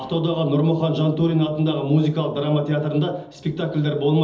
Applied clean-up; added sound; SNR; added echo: none; none; none; reverberation time 1.2 s.